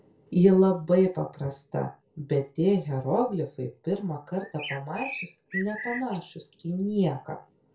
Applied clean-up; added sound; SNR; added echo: none; Bird; 12 dB; reverberation time 0.2 s.